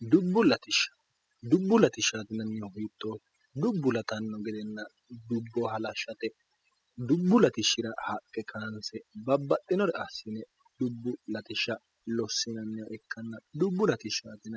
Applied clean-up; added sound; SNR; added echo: classical method spectral subtraction.